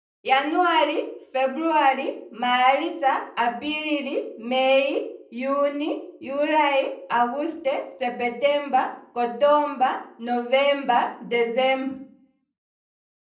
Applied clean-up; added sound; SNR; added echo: none; none; none; reverberation time 0.6 s.